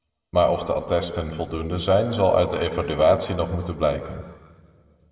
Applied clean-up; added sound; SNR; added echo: none; none; none; reverberation time 1.6 s.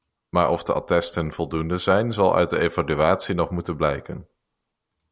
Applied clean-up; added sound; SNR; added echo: none; none; none; none.